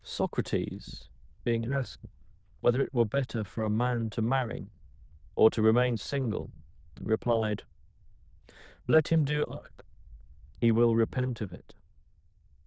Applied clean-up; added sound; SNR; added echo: neural diffusion model UNIVERSE++.